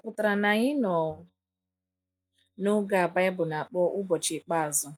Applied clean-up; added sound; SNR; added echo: neural mask model DeepFilterNet 3.